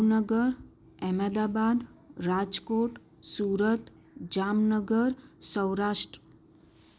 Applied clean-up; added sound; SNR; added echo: none; none; none; none.